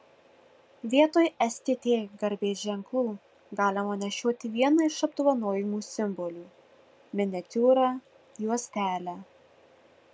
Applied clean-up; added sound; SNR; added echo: none; none; none; none.